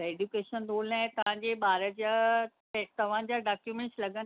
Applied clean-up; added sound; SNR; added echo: none; none; none; none.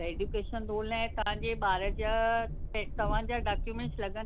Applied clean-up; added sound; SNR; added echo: none; Train; 2 dB; none.